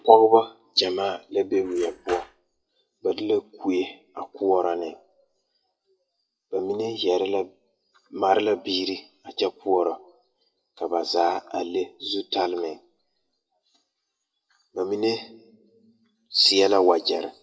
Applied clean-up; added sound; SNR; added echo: classical method WPE with log-MMSE.